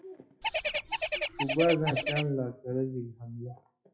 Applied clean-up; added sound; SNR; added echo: classical method WPE with log-MMSE.